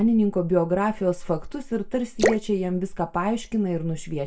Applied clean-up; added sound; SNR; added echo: none; Drip / Splash, splatter; 6 dB; reverberation time 0.2 s.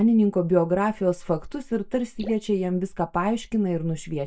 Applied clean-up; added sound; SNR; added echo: neural mask model DeepFilterNet 3.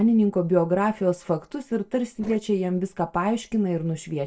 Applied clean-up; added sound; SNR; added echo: neural separator model SepFormer DNS4.